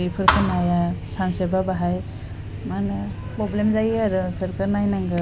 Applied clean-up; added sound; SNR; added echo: none; Thump, thud; 1 dB; none.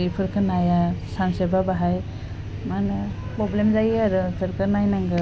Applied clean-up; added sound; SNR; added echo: none; none; none; none.